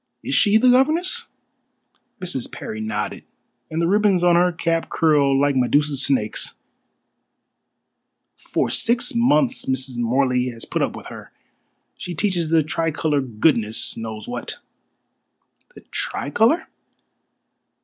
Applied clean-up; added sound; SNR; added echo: none; none; none; none.